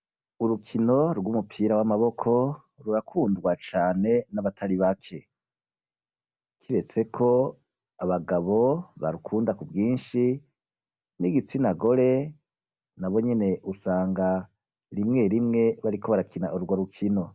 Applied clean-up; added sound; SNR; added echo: none; none; none; none.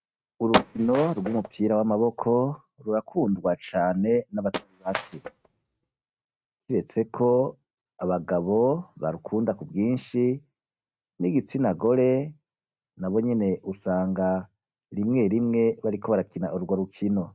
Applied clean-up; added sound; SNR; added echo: neural mask model RNNoise.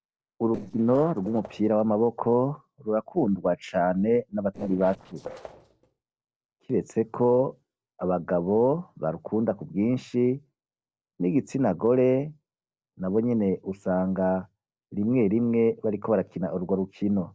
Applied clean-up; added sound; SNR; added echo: neural separator model SepFormer DNS4.